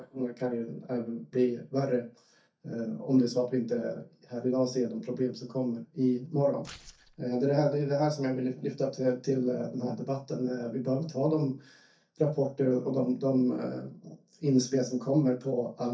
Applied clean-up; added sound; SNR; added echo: neural mask model DeepFilterNet 3.